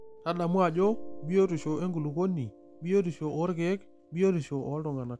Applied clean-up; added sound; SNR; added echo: none; Piano; 16 dB; none.